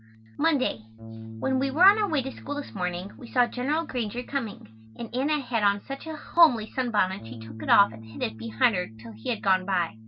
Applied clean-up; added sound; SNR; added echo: none; Bass guitar; 15 dB; none.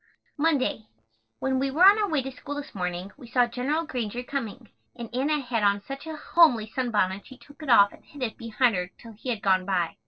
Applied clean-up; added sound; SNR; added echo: neural separator model SepFormer DNS4.